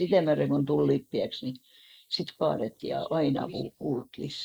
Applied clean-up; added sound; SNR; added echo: neural mask model Resemble Enhance denoiser.